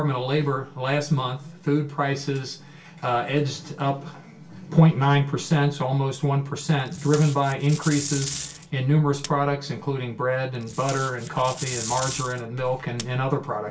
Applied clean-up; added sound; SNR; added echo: none; Packing tape, duct tape; 13 dB; reverberation time 0.2 s.